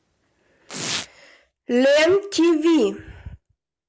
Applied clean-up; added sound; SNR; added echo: none; Domestic sounds, home sounds; 14 dB; none.